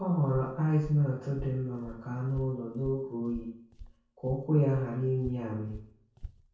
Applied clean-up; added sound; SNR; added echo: none; Walk, footsteps; 17 dB; reverberation time 0.6 s.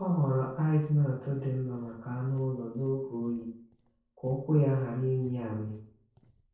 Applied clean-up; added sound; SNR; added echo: neural separator model SepFormer DNS4.